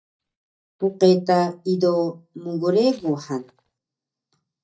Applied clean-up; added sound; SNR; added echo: neural mask model DeepFilterNet 3.